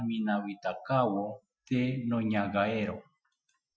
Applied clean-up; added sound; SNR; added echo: classical method Wiener filter.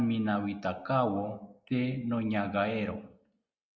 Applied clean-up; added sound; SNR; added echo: neural mask model Resemble Enhance denoiser.